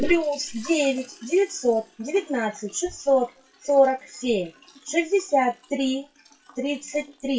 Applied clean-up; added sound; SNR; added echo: classical method WPE with log-MMSE.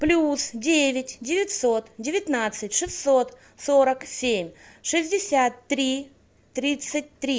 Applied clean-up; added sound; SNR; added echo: none; none; none; none.